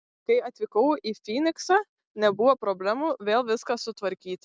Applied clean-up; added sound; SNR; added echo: none; none; none; none.